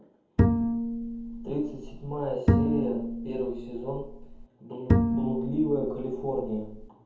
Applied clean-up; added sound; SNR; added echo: none; Bowed string instrument; -5 dB; reverberation time 0.7 s.